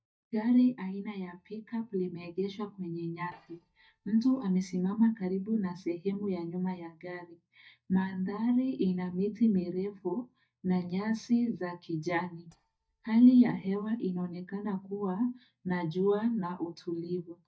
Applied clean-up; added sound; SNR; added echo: neural mask model DeepFilterNet 3.